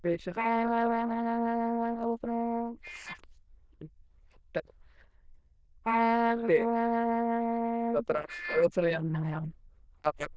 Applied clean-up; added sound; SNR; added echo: neural diffusion model UNIVERSE++.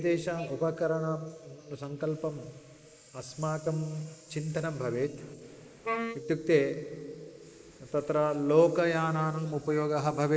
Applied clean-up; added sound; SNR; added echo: neural mask model Resemble Enhance denoiser.